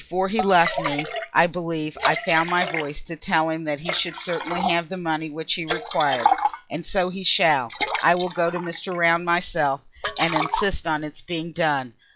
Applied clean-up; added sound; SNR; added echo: classical method log-MMSE.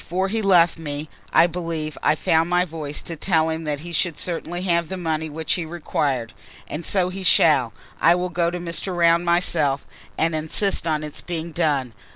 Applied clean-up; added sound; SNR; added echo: none; none; none; none.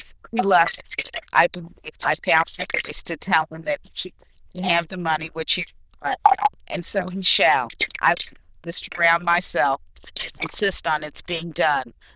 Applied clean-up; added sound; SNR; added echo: neural diffusion model UNIVERSE++.